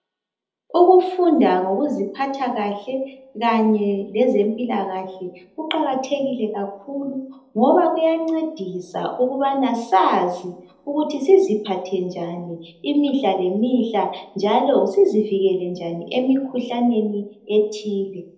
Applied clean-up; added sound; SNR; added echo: none; none; none; reverberation time 0.8 s.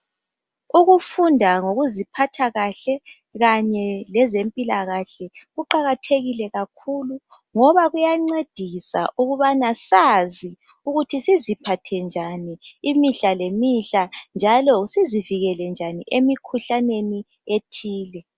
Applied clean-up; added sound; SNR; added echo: none; none; none; none.